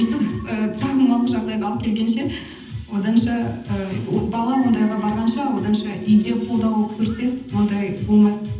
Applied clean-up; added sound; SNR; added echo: none; Alarm; 17 dB; reverberation time 0.8 s.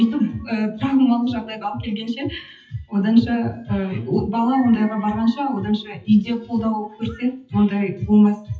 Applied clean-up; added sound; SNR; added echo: classical method WPE with log-MMSE.